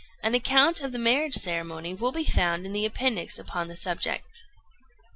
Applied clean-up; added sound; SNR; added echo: none; none; none; none.